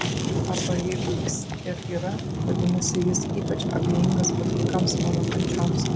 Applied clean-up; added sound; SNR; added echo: none; Fire; -3 dB; none.